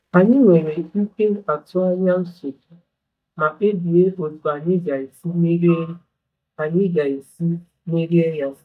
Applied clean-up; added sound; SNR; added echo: neural mask model DeepFilterNet 3.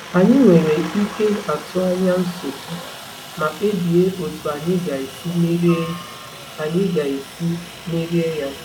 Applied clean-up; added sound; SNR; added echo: none; Aircraft; 15 dB; none.